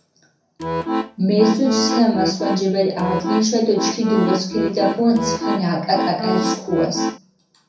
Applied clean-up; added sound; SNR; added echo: none; Accordion; 3 dB; reverberation time 0.5 s.